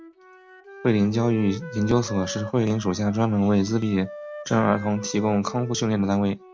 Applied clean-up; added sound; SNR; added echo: none; Wind instrument, woodwind instrument; 17 dB; none.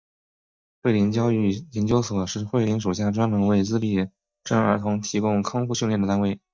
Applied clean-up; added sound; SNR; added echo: neural mask model DeepFilterNet 3.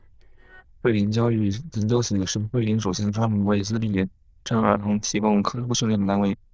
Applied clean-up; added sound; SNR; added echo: neural diffusion model UNIVERSE++.